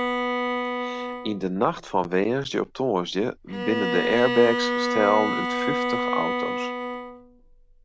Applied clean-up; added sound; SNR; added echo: none; Bowed string instrument; 2 dB; none.